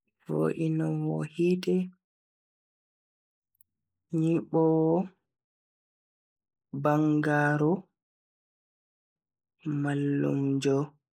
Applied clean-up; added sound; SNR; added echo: neural mask model Resemble Enhance denoiser.